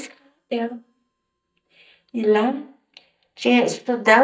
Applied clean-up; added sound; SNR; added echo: neural mask model DeepFilterNet 3.